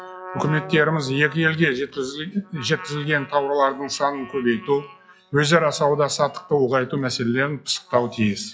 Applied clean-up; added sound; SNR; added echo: classical method log-MMSE.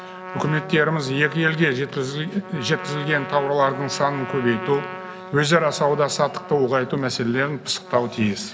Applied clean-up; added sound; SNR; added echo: none; Trumpet; 13 dB; none.